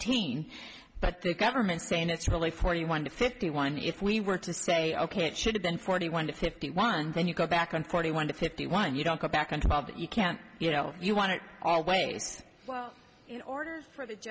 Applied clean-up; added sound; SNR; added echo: none; none; none; none.